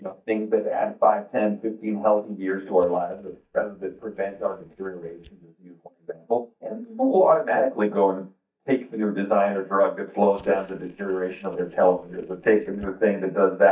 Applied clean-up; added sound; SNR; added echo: neural mask model DeepFilterNet 3.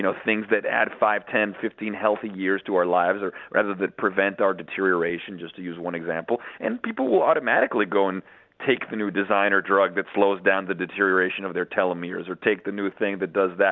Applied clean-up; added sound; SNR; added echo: none; none; none; none.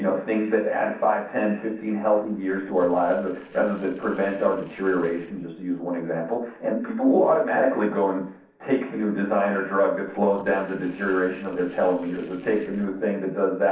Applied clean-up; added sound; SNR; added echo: neural separator model SepFormer DNS4.